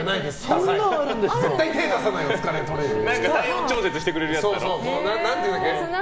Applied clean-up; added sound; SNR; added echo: none; Wind instrument, woodwind instrument; 15 dB; none.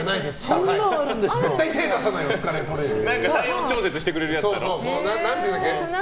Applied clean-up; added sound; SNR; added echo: none; none; none; none.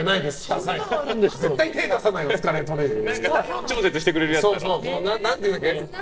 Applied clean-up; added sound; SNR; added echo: neural separator model SepFormer DNS4.